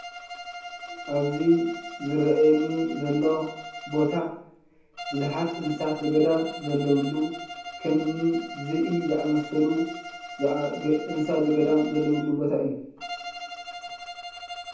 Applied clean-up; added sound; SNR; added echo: none; Bowed string instrument; 13 dB; reverberation time 0.7 s.